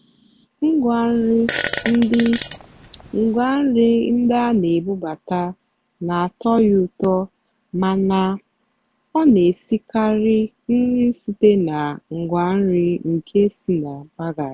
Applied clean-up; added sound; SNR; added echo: none; Fart; 11 dB; none.